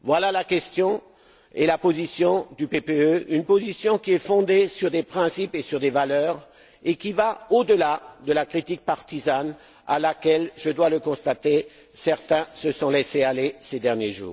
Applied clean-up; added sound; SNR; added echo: none; none; none; none.